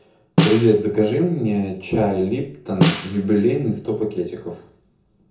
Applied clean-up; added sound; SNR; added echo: none; Snare drum; 3 dB; reverberation time 0.6 s.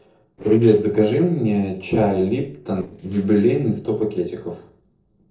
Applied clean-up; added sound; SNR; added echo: neural separator model SepFormer DNS4.